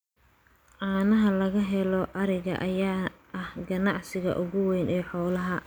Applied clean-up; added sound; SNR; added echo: none; none; none; none.